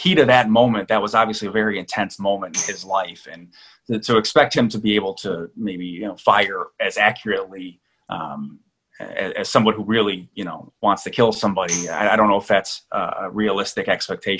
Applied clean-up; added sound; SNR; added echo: none; Tambourine; 12 dB; none.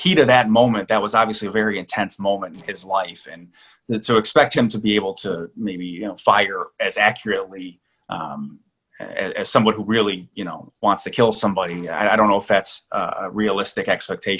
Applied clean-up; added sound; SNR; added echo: neural separator model SepFormer DNS4.